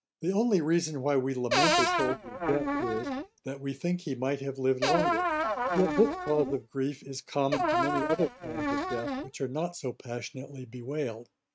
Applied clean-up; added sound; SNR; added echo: neural mask model RNNoise.